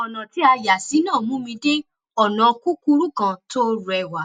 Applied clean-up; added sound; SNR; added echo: none; none; none; none.